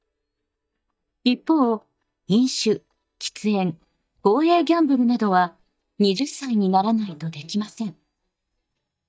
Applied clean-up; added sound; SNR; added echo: neural mask model DeepFilterNet 3.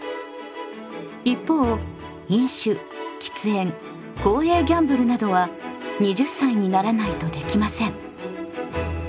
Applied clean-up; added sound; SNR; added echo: none; none; none; none.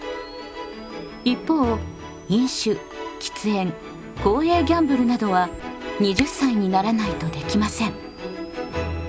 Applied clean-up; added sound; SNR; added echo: none; Camera; 19 dB; none.